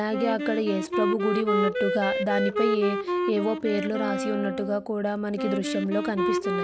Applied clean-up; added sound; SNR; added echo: none; Wind instrument, woodwind instrument; 1 dB; none.